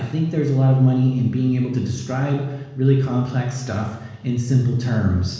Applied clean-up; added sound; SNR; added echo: none; none; none; reverberation time 1.1 s.